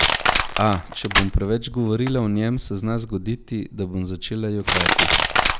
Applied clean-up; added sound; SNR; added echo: none; Crushing; 0 dB; none.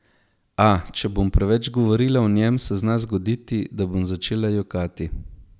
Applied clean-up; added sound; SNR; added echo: none; none; none; none.